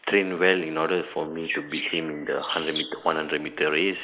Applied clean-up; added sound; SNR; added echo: neural mask model Resemble Enhance denoiser.